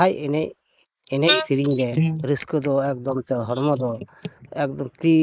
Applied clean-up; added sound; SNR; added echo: neural mask model Resemble Enhance denoiser.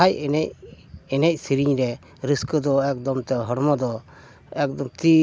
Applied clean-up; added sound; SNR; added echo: none; none; none; none.